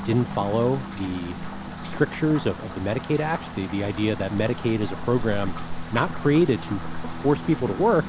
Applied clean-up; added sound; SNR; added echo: none; Rain; 9 dB; none.